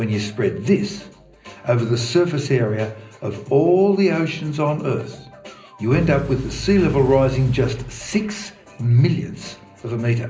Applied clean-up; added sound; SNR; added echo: none; Engine / Car; 13 dB; reverberation time 0.5 s.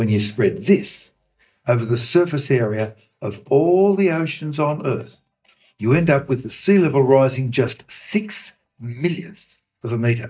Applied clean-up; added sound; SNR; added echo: neural mask model DeepFilterNet 3.